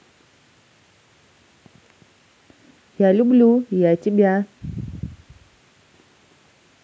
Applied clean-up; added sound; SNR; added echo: none; none; none; none.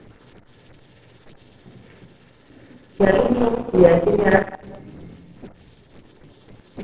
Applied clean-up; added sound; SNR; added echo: neural separator model SepFormer DNS4.